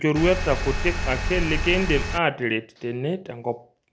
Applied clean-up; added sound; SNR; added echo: none; Engine; 1 dB; none.